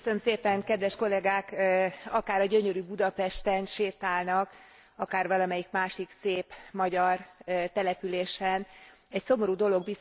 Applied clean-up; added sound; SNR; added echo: none; none; none; none.